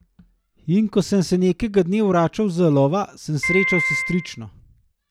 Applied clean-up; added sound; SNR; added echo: none; Piano; 2 dB; none.